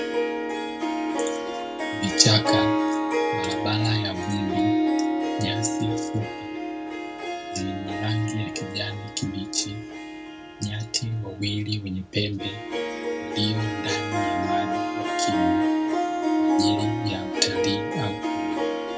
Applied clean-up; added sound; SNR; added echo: none; Harp; -3 dB; reverberation time 0.4 s.